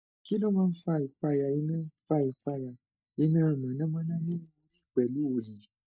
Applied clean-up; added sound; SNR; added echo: neural mask model DeepFilterNet 3.